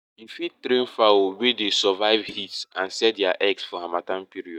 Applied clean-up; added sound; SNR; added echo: neural mask model DeepFilterNet 3.